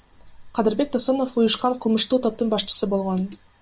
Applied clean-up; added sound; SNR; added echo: none; none; none; none.